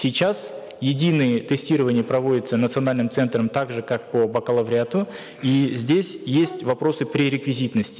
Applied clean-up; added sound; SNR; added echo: none; Bowed string instrument; 19 dB; none.